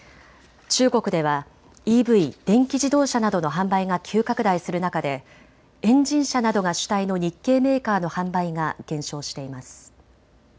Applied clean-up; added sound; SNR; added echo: none; none; none; none.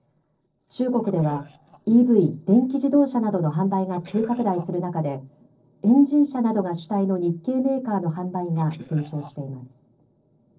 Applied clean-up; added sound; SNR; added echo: neural separator model SepFormer DNS4.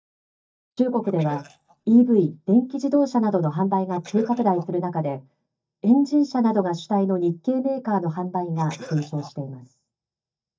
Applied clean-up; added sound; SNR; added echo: neural mask model DeepFilterNet 3.